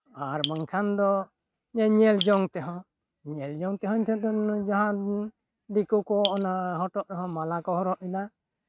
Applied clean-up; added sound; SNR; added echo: neural mask model RNNoise.